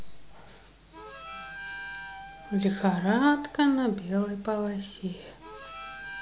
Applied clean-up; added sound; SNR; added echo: none; Harmonica; 15 dB; none.